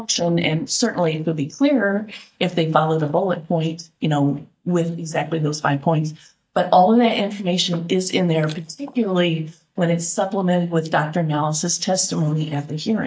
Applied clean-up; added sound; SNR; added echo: neural mask model DeepFilterNet 3.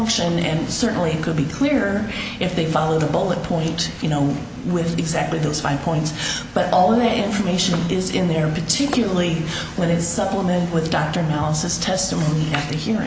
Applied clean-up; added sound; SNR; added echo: none; none; none; none.